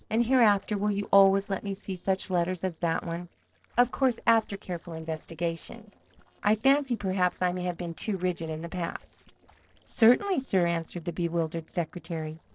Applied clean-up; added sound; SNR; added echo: neural separator model SepFormer DNS4.